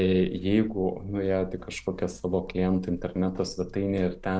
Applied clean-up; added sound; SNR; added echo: none; Buzz; 18 dB; none.